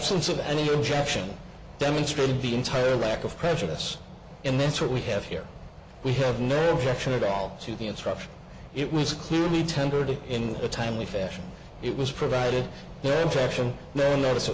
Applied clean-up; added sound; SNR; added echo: none; none; none; none.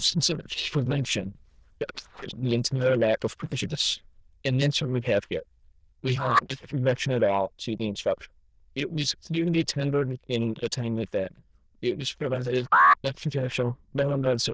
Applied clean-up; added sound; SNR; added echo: neural diffusion model UNIVERSE++.